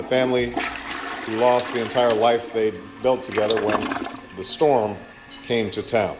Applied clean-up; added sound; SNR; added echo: none; Toilet flush; 10 dB; none.